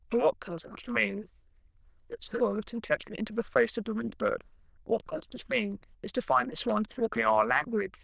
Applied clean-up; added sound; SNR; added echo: neural diffusion model UNIVERSE++.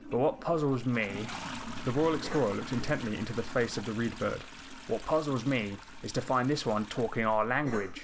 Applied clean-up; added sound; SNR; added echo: none; Cough + Toilet flush; 10 dB; none.